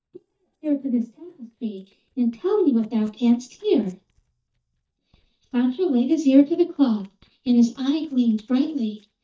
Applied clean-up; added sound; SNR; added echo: neural mask model DeepFilterNet 3.